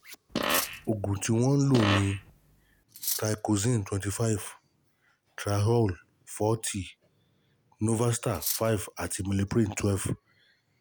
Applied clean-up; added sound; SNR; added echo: none; Cutlery, silverware + Fart; 4 dB; none.